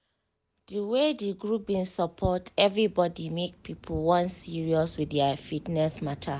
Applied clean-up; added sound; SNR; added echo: none; none; none; none.